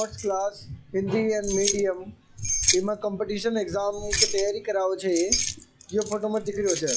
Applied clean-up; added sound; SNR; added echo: classical method log-MMSE.